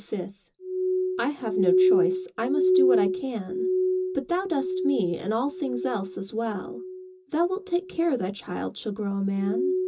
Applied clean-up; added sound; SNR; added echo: none; Glass; -1 dB; reverberation time 0.2 s.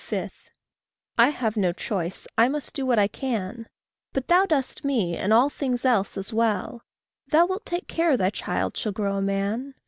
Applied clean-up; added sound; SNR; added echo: none; none; none; none.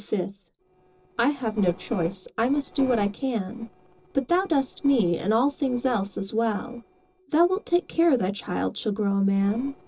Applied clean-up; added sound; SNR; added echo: neural separator model SepFormer DNS4.